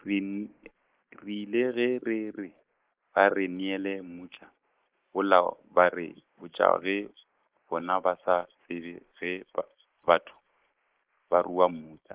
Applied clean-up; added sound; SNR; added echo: neural mask model Resemble Enhance denoiser.